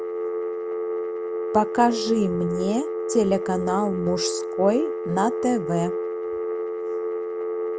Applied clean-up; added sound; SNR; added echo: none; Telephone; 2 dB; none.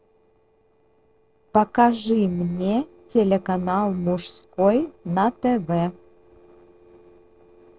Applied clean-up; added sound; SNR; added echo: neural separator model SepFormer DNS4.